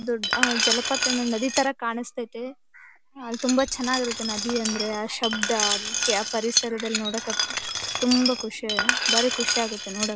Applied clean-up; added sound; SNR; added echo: none; Glass; 0 dB; none.